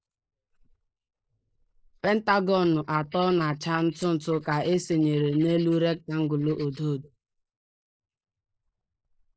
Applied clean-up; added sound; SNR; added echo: neural mask model Resemble Enhance denoiser.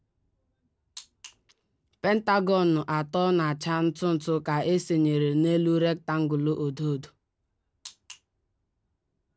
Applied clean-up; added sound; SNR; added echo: none; none; none; none.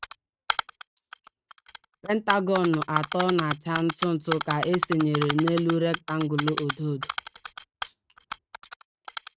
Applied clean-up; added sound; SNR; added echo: neural mask model RNNoise.